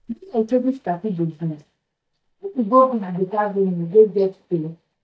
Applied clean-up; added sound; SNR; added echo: neural mask model DeepFilterNet 3.